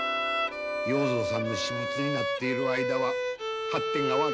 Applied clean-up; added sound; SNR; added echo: none; Bowed string instrument; -2 dB; none.